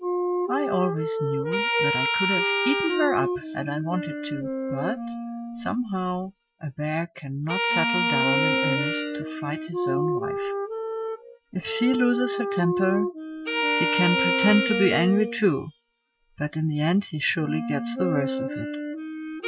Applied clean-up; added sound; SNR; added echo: classical method Wiener filter.